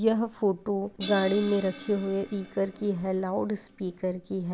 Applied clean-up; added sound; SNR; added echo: none; Crash cymbal; 17 dB; none.